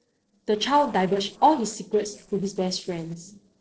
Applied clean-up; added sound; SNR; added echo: neural separator model SepFormer DNS4.